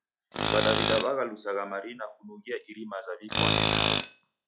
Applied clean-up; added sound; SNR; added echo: classical method log-MMSE.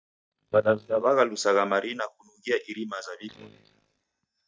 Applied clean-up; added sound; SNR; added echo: neural mask model DeepFilterNet 3.